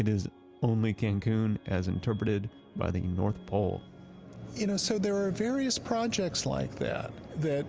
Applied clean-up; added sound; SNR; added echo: none; none; none; none.